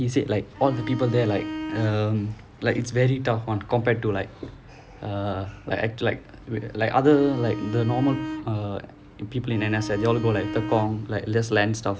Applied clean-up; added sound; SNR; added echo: none; Bowed string instrument; 9 dB; none.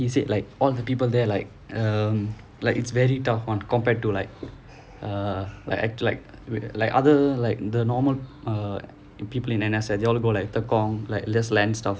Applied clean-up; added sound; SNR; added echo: none; none; none; none.